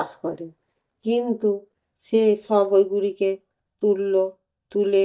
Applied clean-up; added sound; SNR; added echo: neural mask model DeepFilterNet 3.